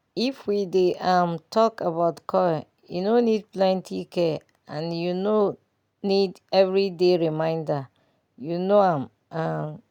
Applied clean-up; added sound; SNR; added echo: none; none; none; none.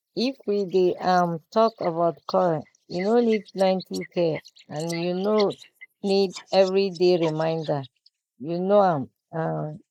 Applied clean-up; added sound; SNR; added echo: neural mask model Resemble Enhance denoiser.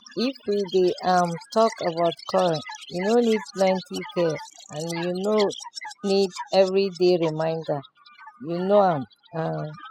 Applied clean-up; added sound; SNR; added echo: classical method spectral subtraction.